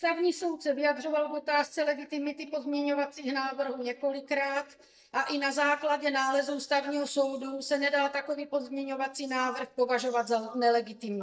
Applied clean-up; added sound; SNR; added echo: neural mask model DeepFilterNet 3.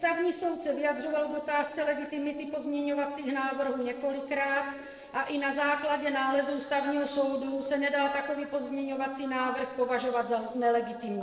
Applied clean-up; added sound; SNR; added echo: neural separator model SepFormer DNS4.